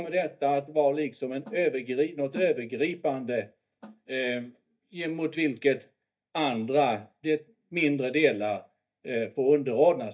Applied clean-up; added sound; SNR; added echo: neural mask model DeepFilterNet 3.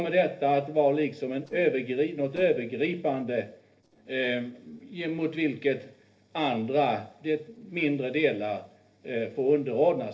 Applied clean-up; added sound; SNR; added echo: neural separator model SepFormer DNS4.